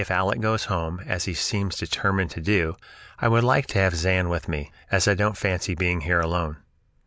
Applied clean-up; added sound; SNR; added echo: none; none; none; none.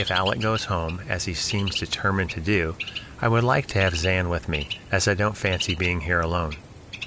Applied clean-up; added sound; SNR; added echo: none; Bird; 11 dB; none.